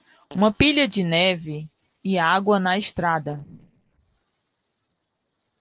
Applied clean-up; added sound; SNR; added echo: neural separator model SepFormer DNS4.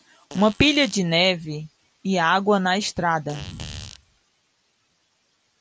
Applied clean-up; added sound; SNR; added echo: none; Fart; 16 dB; none.